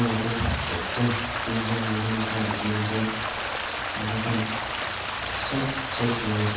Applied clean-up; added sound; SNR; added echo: none; Stream; 1 dB; reverberation time 1.1 s.